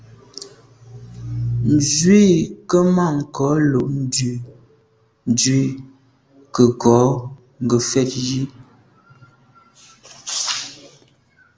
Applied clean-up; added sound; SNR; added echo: none; none; none; none.